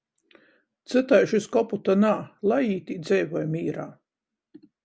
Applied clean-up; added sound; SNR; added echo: none; none; none; none.